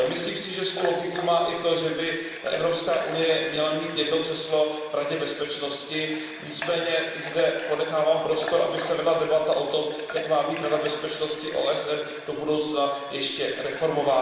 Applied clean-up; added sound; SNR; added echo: none; Water tap, faucet / Water; 14 dB; reverberation time 1.3 s.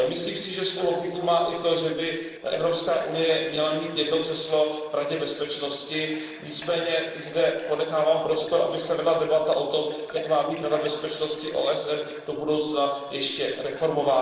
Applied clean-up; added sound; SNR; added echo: neural separator model SepFormer DNS4.